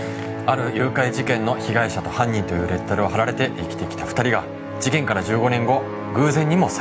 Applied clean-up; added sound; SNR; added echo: none; none; none; none.